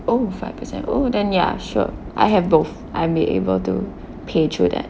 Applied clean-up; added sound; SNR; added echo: none; none; none; none.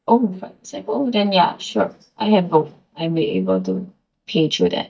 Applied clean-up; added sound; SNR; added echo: neural mask model DeepFilterNet 3.